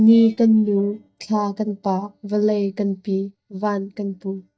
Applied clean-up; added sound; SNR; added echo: neural mask model DeepFilterNet 3.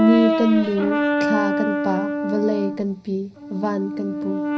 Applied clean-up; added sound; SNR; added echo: none; Brass instrument; 1 dB; reverberation time 0.4 s.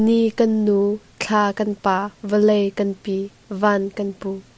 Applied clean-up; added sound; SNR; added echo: none; none; none; none.